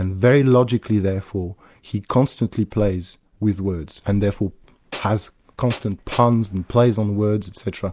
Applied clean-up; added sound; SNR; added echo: none; Tools; 14 dB; none.